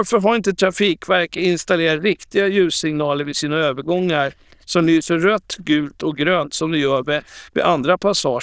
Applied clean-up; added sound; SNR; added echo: neural diffusion model UNIVERSE++.